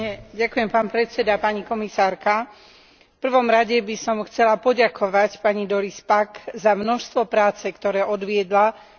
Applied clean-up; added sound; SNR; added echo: none; none; none; none.